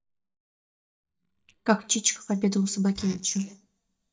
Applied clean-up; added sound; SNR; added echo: neural mask model DeepFilterNet 3.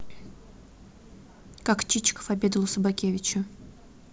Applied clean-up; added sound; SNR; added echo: none; none; none; none.